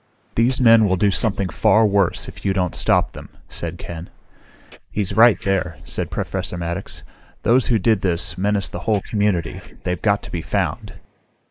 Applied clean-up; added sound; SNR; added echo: neural mask model Resemble Enhance denoiser.